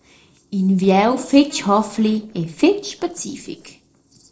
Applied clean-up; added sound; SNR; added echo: neural separator model SepFormer DNS4.